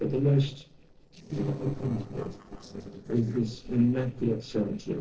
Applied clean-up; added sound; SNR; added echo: neural separator model SepFormer DNS4.